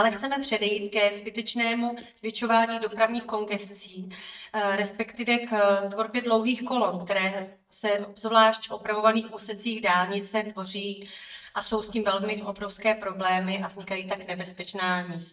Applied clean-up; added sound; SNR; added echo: neural mask model DeepFilterNet 3.